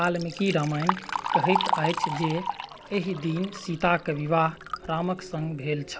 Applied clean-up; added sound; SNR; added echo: none; Liquid; 4 dB; none.